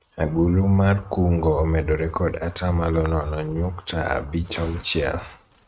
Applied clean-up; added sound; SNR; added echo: neural mask model RNNoise.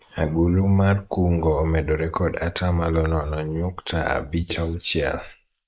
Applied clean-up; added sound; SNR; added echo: neural mask model Resemble Enhance denoiser.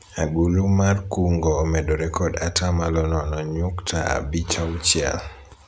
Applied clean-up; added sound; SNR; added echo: none; none; none; none.